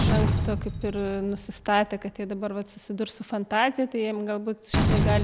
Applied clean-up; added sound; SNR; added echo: none; Slam; 0 dB; none.